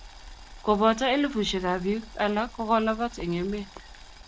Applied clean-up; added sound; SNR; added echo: none; Boiling; 17 dB; none.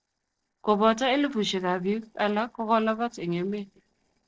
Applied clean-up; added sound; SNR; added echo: neural separator model SepFormer DNS4.